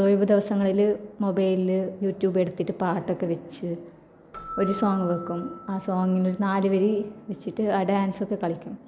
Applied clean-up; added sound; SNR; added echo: none; Keyboard (musical); 20 dB; none.